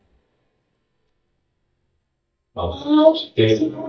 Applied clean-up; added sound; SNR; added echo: neural mask model DeepFilterNet 3.